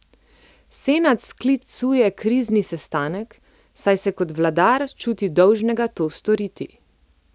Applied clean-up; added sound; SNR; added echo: none; none; none; none.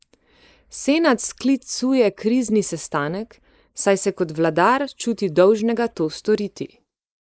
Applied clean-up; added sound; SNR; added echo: neural mask model Resemble Enhance denoiser.